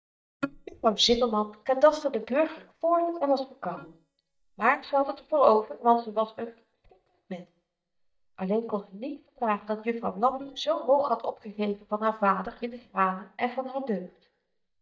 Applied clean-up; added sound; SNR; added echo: neural mask model DeepFilterNet 3.